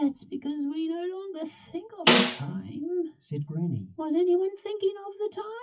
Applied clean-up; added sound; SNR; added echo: classical method WPE with log-MMSE.